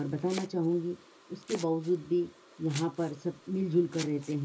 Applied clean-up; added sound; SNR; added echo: none; Domestic sounds, home sounds; 16 dB; reverberation time 0.2 s.